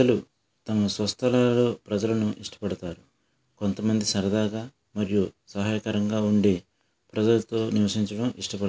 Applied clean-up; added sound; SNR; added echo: none; none; none; none.